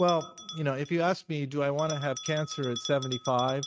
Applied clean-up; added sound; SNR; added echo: neural mask model RNNoise.